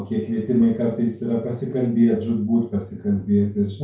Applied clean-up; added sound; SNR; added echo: none; none; none; reverberation time 0.3 s.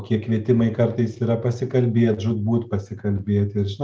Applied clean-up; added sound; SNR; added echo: none; none; none; none.